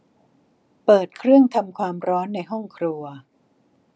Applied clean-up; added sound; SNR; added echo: none; none; none; none.